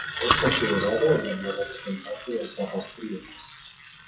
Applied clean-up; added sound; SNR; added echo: classical method WPE with log-MMSE.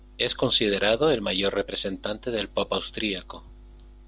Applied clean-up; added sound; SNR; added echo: none; none; none; none.